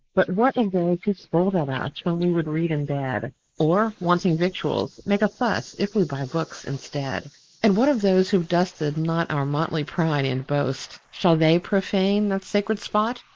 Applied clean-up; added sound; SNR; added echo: neural mask model Resemble Enhance denoiser.